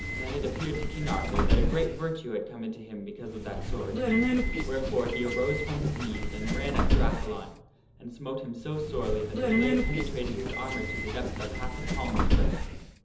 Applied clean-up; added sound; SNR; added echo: none; Subway, metro, underground; -5 dB; reverberation time 1.2 s.